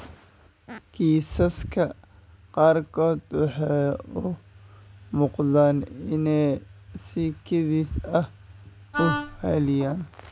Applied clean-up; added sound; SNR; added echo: none; Wind instrument, woodwind instrument; 6 dB; none.